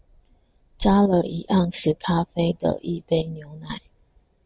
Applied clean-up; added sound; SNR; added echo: none; none; none; none.